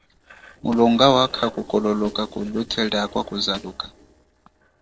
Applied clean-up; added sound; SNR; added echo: neural separator model SepFormer DNS4.